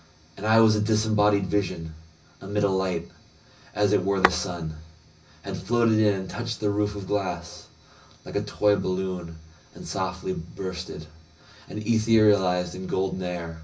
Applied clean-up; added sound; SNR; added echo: none; Tap / Glass; 5 dB; reverberation time 0.4 s.